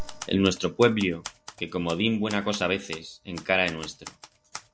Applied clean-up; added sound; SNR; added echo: none; Typewriter; 18 dB; none.